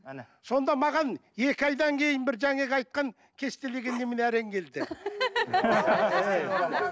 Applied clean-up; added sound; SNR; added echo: none; Bark; 17 dB; none.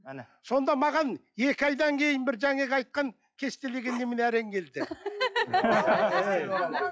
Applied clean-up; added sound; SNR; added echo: classical method log-MMSE.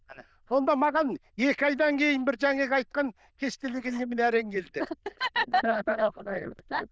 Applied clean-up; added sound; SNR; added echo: neural diffusion model UNIVERSE++.